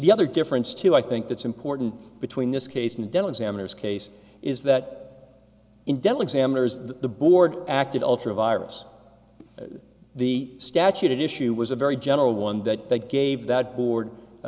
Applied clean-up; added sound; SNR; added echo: none; none; none; none.